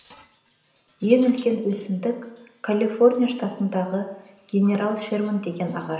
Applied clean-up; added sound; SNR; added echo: none; Chink, clink; 16 dB; reverberation time 0.9 s.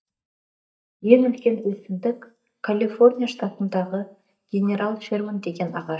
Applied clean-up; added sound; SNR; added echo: neural mask model DeepFilterNet 3.